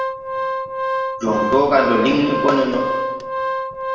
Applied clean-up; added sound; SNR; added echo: none; Organ; 3 dB; reverberation time 1.2 s.